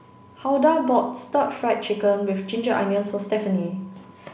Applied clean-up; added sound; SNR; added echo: none; none; none; none.